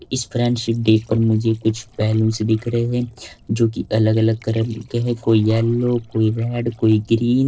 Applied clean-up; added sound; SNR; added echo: neural separator model SepFormer DNS4.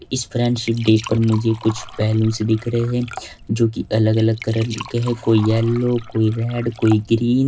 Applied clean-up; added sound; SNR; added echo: none; Liquid; 18 dB; reverberation time 0.2 s.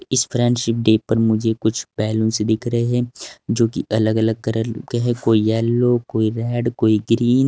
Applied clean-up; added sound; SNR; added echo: none; none; none; none.